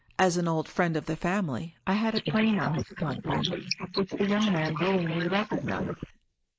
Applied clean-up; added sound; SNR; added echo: neural mask model Resemble Enhance denoiser.